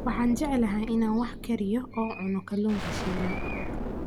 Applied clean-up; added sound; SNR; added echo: none; Explosion; 6 dB; none.